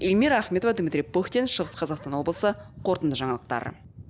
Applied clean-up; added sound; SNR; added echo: none; none; none; none.